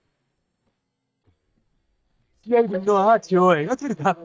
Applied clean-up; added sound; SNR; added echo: neural mask model DeepFilterNet 3.